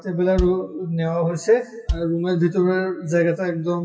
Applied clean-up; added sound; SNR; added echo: classical method WPE with log-MMSE.